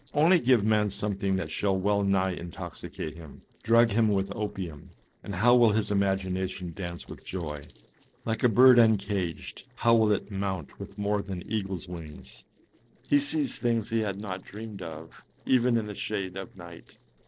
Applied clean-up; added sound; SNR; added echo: neural separator model SepFormer DNS4.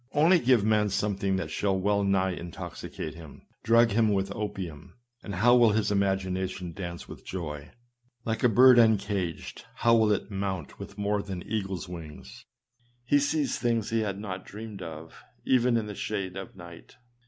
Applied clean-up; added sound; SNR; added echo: none; none; none; none.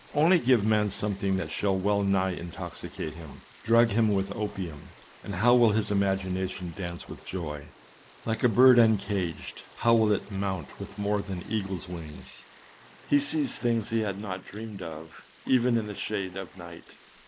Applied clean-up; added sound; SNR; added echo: neural mask model Resemble Enhance denoiser.